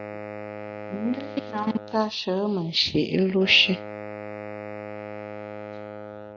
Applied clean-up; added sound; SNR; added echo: none; Wind instrument, woodwind instrument; 10 dB; none.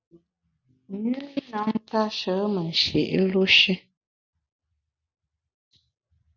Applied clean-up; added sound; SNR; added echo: none; none; none; none.